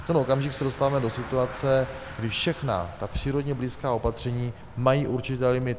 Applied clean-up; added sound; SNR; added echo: none; Bicycle; 14 dB; none.